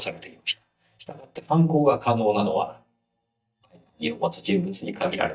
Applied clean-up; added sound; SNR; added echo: neural mask model DeepFilterNet 3.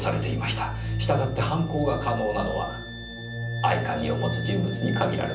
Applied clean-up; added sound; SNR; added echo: none; Wind instrument, woodwind instrument; 15 dB; reverberation time 0.6 s.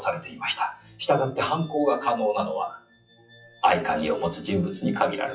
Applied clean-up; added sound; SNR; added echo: classical method WPE with log-MMSE.